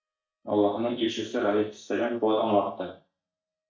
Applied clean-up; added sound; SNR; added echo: neural mask model DeepFilterNet 3.